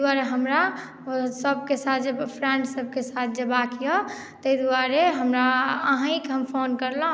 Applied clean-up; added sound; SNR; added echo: none; none; none; none.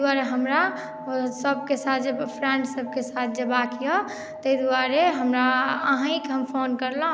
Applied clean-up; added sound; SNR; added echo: none; Alarm; 15 dB; none.